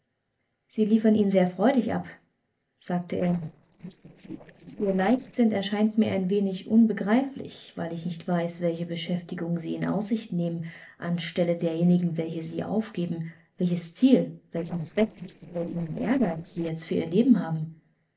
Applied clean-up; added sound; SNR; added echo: neural separator model SepFormer DNS4.